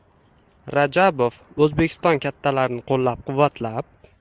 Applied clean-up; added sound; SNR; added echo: none; none; none; none.